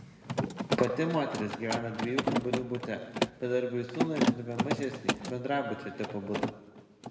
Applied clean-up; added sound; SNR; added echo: none; Mechanisms; 0 dB; reverberation time 2.1 s.